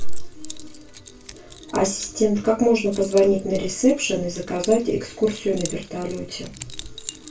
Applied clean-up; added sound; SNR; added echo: none; Keys jangling; 19 dB; reverberation time 0.2 s.